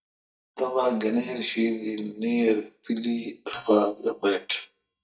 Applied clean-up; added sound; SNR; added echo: neural mask model DeepFilterNet 3.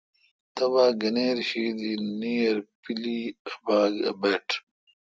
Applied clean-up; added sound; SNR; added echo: none; none; none; none.